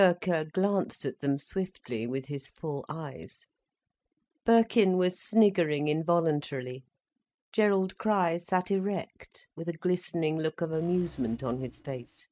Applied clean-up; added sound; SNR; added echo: neural mask model RNNoise.